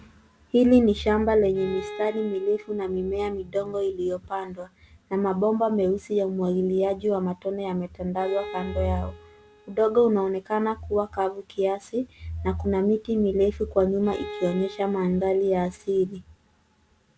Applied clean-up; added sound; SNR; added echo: none; Bowed string instrument; 17 dB; none.